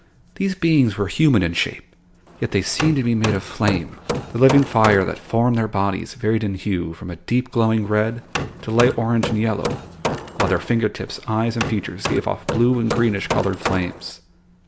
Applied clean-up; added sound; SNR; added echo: none; Hammer; 7 dB; none.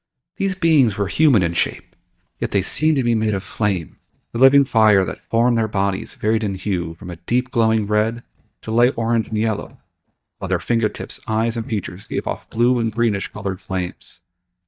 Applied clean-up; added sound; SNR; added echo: neural mask model DeepFilterNet 3.